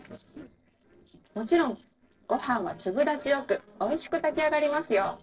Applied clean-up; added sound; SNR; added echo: neural separator model SepFormer DNS4.